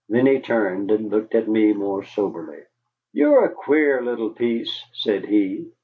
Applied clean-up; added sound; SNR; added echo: none; none; none; none.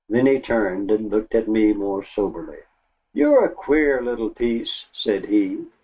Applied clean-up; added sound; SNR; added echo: neural mask model RNNoise.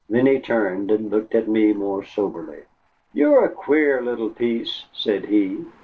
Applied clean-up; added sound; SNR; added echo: neural separator model SepFormer DNS4.